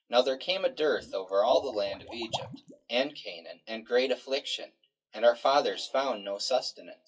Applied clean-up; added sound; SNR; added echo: classical method WPE with log-MMSE.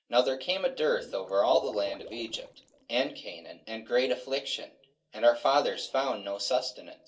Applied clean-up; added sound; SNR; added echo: neural separator model SepFormer DNS4.